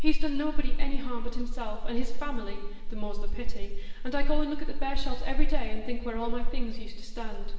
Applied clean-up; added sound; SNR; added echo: none; none; none; reverberation time 1.3 s.